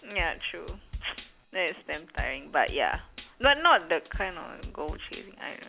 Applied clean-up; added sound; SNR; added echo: none; Drum kit; 12 dB; none.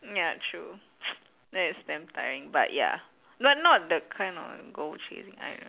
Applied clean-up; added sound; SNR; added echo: none; none; none; none.